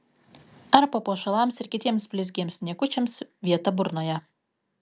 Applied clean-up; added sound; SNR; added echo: none; none; none; none.